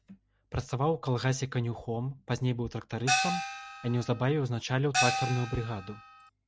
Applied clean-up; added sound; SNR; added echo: none; Gong; 1 dB; none.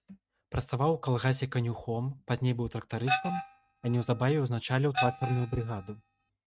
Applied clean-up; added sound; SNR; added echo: neural mask model RNNoise.